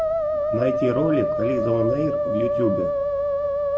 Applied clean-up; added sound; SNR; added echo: none; Musical instrument; -3 dB; none.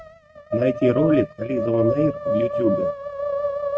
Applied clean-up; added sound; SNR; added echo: neural mask model RNNoise.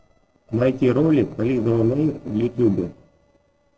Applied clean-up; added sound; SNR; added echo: neural separator model SepFormer DNS4.